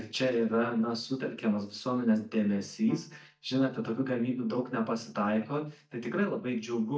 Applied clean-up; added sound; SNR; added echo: neural mask model DeepFilterNet 3.